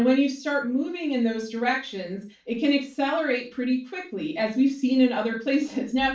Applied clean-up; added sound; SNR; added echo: none; none; none; reverberation time 0.3 s.